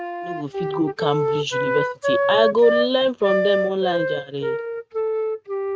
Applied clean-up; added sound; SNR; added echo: neural mask model RNNoise.